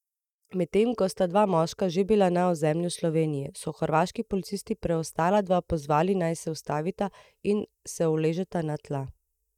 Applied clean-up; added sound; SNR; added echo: neural mask model DeepFilterNet 3.